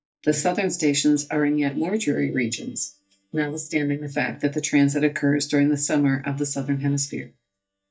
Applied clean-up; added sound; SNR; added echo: neural mask model DeepFilterNet 3.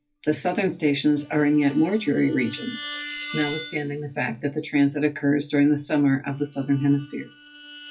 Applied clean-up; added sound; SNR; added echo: classical method WPE with log-MMSE.